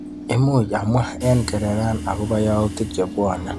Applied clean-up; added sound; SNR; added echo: none; Subway, metro, underground / Train; 12 dB; none.